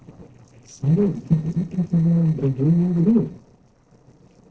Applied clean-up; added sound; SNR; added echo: neural separator model SepFormer DNS4.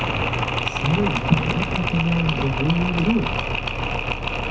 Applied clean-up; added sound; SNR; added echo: none; Mechanisms; 0 dB; reverberation time 0.3 s.